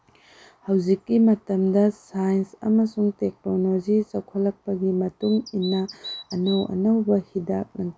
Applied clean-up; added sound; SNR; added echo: none; Bird vocalization, bird call, bird song; 15 dB; none.